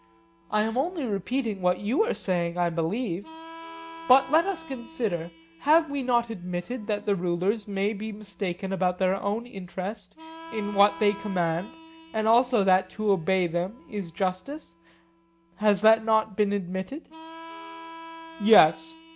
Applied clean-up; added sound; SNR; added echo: none; Harmonica; 20 dB; none.